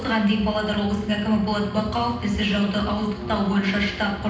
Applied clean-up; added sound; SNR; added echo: none; Drum; 13 dB; reverberation time 0.9 s.